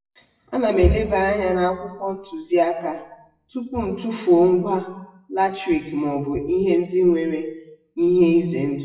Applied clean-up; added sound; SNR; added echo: classical method WPE with log-MMSE.